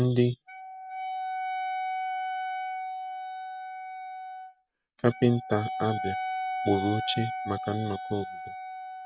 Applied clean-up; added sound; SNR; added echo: none; Wind instrument, woodwind instrument; 3 dB; none.